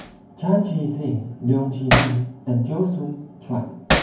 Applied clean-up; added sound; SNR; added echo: none; Hammer; 3 dB; reverberation time 0.9 s.